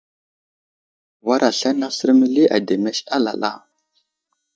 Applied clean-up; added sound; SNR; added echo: neural mask model DeepFilterNet 3.